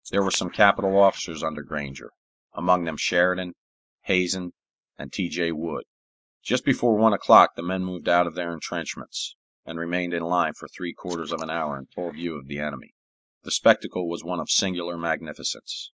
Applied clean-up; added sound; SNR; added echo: neural mask model Resemble Enhance denoiser.